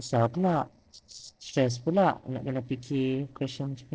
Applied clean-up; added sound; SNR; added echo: neural separator model SepFormer DNS4.